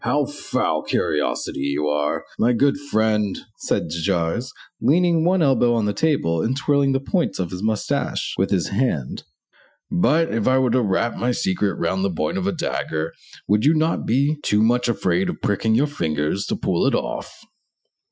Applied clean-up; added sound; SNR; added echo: classical method Wiener filter.